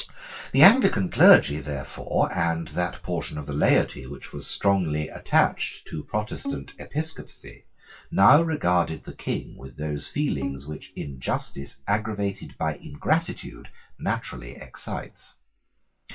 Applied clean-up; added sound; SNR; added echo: none; Bowed string instrument; 14 dB; reverberation time 0.2 s.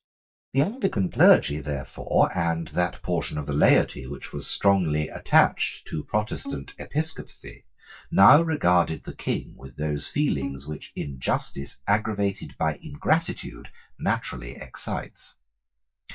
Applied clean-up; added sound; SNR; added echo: neural mask model DeepFilterNet 3.